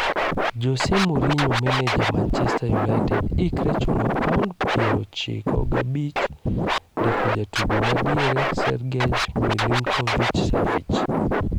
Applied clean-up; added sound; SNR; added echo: none; Scratching (performance technique); -3 dB; none.